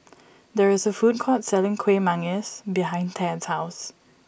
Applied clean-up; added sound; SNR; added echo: none; none; none; none.